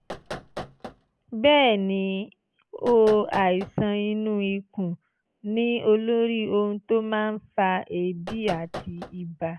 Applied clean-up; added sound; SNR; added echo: none; Knock; 14 dB; none.